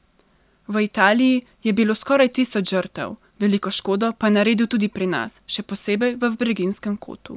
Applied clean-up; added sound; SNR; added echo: none; none; none; none.